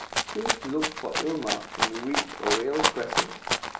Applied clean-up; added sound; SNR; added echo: none; Rattle (instrument); -3 dB; none.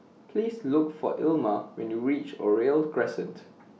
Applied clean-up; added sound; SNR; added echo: none; none; none; none.